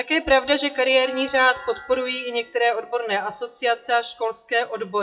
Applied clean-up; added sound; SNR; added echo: classical method WPE with log-MMSE.